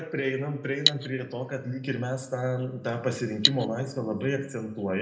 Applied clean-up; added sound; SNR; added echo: none; Cutlery, silverware; -1 dB; reverberation time 0.7 s.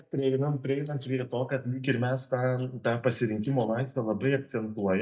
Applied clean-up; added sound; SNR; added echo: neural mask model DeepFilterNet 3.